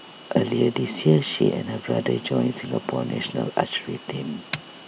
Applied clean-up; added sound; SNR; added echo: none; none; none; none.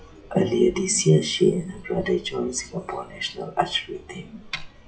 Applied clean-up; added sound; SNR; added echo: classical method WPE with log-MMSE.